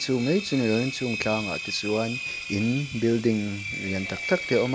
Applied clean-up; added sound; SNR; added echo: none; Engine; 8 dB; none.